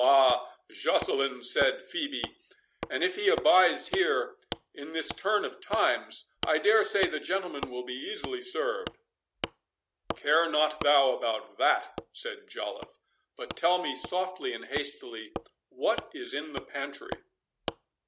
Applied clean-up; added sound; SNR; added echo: none; Wood; 13 dB; none.